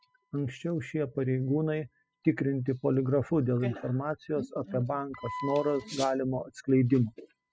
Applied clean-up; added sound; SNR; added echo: classical method spectral subtraction.